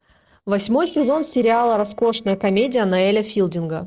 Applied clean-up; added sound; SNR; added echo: neural separator model SepFormer DNS4.